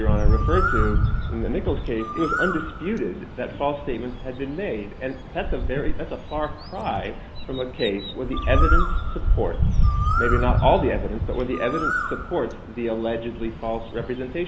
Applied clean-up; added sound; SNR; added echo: none; Bird; -3 dB; none.